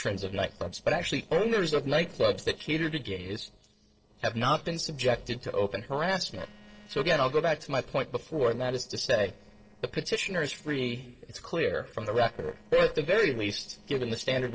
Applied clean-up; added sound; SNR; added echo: neural separator model SepFormer DNS4.